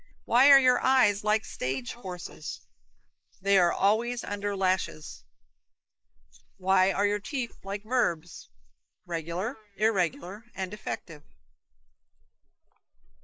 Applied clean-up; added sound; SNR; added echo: neural mask model Resemble Enhance denoiser.